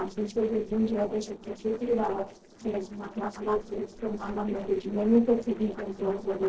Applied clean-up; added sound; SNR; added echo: neural separator model SepFormer DNS4.